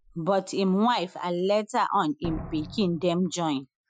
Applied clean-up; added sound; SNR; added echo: classical method Wiener filter.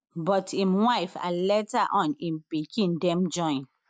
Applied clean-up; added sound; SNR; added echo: none; none; none; none.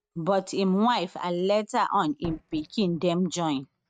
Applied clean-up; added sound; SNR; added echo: neural mask model RNNoise.